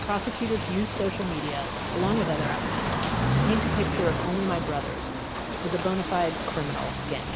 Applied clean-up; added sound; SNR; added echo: none; Car passing by + Ocean / Boat, Water vehicle; 0 dB; none.